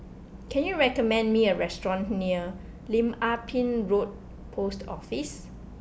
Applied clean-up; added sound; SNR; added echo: none; none; none; none.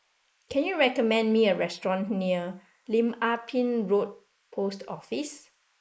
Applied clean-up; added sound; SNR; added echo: neural mask model Resemble Enhance denoiser.